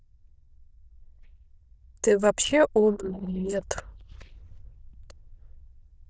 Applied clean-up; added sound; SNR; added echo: neural diffusion model UNIVERSE++.